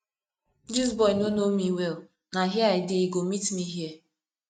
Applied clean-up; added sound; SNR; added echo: neural mask model RNNoise.